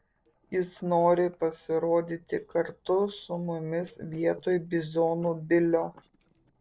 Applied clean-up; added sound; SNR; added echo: neural separator model SepFormer DNS4.